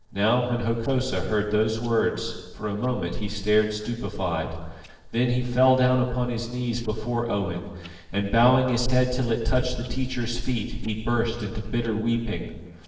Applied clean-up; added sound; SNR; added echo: neural separator model SepFormer DNS4.